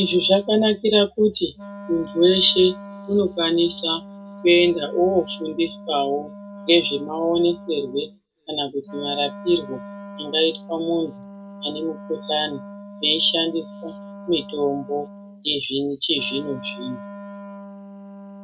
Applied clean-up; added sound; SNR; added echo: none; Wind instrument, woodwind instrument; 16 dB; reverberation time 0.2 s.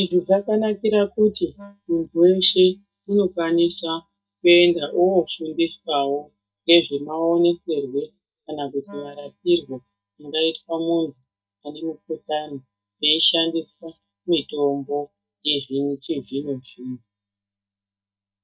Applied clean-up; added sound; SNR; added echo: neural mask model DeepFilterNet 3.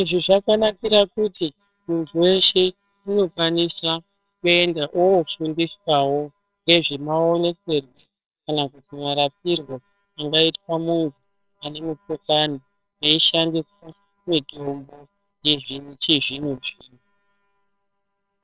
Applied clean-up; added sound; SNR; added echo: neural separator model SepFormer WHAMR!.